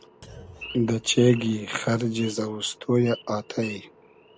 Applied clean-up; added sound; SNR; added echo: none; Idling / Wild animals + Thump, thud; 19 dB; none.